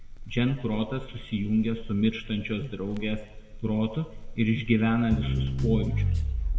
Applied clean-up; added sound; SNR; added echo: none; Crackle; 3 dB; reverberation time 1.2 s.